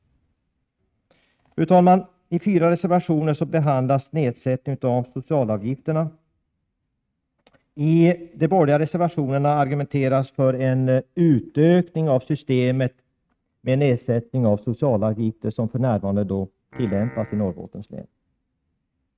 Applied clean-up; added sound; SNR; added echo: neural mask model RNNoise.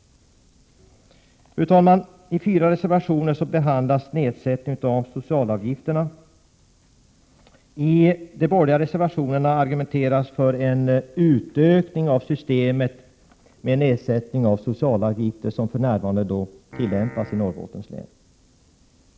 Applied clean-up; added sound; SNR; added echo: none; Piano; 18 dB; none.